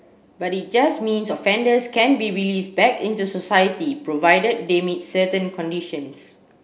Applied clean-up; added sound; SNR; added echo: none; none; none; none.